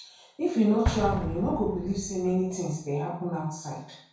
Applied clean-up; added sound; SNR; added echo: none; Explosion; 8 dB; reverberation time 0.6 s.